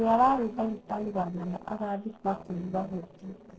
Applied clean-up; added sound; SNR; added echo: neural separator model SepFormer DNS4.